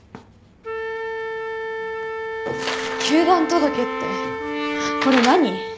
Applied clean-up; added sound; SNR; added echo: none; Brass instrument + Wind instrument, woodwind instrument; 4 dB; none.